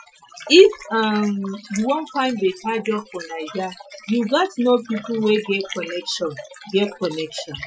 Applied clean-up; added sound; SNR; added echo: classical method Wiener filter.